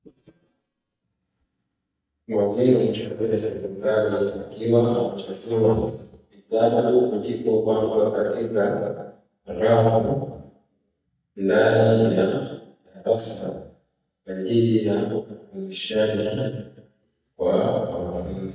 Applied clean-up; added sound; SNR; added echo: neural mask model DeepFilterNet 3.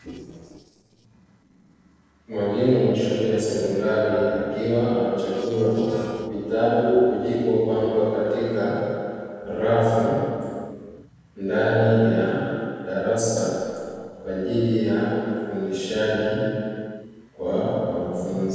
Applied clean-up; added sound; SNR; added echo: neural separator model SepFormer DNS4.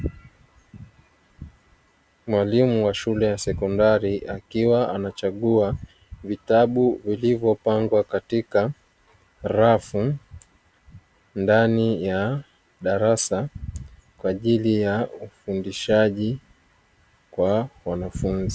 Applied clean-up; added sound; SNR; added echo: none; none; none; none.